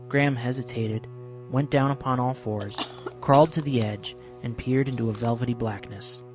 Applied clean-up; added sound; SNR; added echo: none; Chewing, mastication / Cough + Bowed string instrument; 15 dB; none.